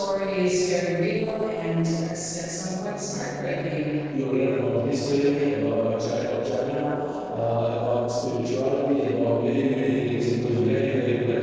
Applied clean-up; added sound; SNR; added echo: neural separator model SepFormer DNS4.